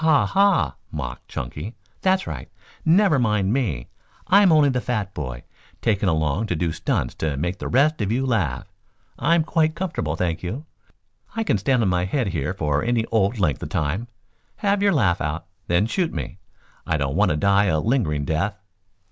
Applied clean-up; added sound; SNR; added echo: none; none; none; none.